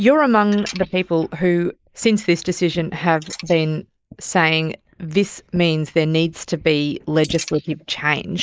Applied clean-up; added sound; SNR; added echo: neural mask model Resemble Enhance denoiser.